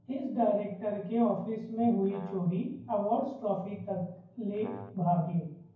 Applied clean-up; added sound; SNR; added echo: none; Brass instrument; 15 dB; reverberation time 0.9 s.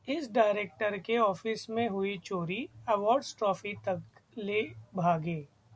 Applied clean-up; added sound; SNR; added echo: none; none; none; none.